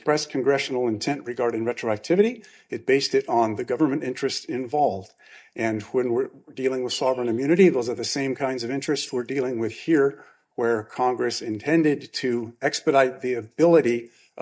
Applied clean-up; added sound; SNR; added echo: neural mask model DeepFilterNet 3.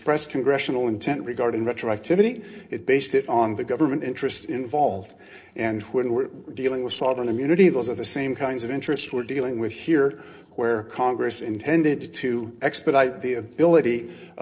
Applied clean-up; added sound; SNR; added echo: neural separator model SepFormer DNS4.